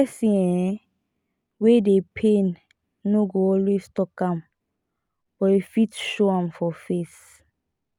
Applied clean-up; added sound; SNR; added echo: none; none; none; none.